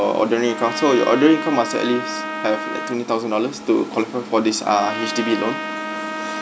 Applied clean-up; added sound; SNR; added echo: none; Trumpet; 9 dB; none.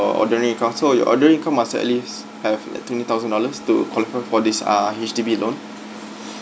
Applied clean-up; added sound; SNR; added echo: none; none; none; none.